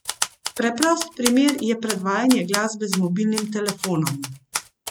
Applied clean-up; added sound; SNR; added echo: none; Typewriter; 8 dB; none.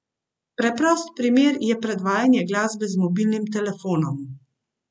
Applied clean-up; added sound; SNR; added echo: none; none; none; none.